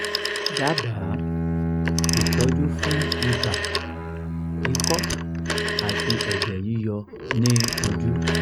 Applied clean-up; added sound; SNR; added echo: none; Telephone + Bowed string instrument; -3 dB; none.